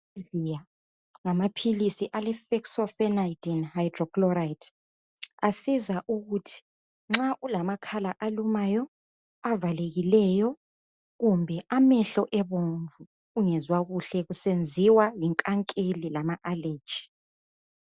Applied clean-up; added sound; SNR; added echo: none; none; none; none.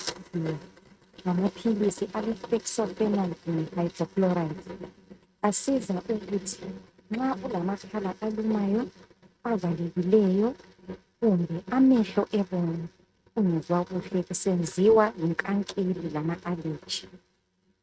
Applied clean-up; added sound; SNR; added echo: neural mask model RNNoise.